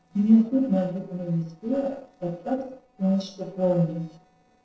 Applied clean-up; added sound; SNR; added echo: neural separator model SepFormer DNS4.